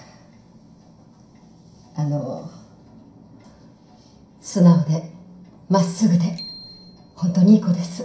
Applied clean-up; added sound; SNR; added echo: none; Bicycle bell; 20 dB; reverberation time 0.5 s.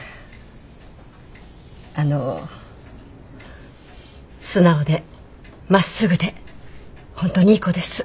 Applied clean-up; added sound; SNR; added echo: none; none; none; none.